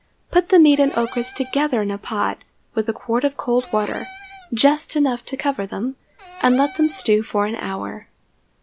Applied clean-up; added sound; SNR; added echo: none; Cupboard open or close / Door; 18 dB; none.